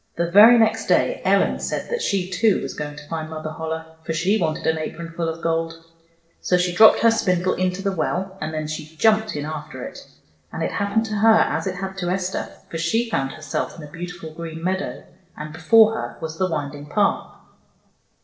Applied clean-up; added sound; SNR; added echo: neural separator model SepFormer DNS4.